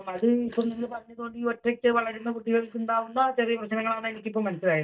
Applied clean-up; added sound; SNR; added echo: neural mask model DeepFilterNet 3.